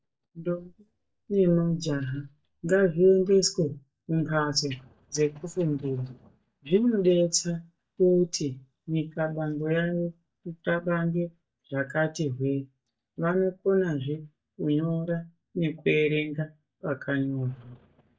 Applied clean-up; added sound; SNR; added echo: neural mask model DeepFilterNet 3.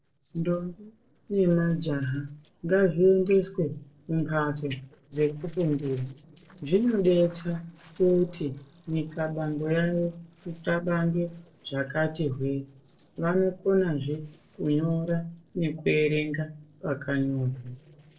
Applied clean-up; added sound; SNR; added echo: neural separator model SepFormer DNS4.